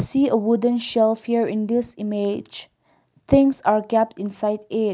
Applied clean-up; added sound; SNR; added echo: none; none; none; none.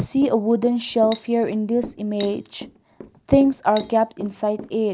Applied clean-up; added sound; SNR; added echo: none; Cutlery, silverware + Walk, footsteps / Run; 17 dB; none.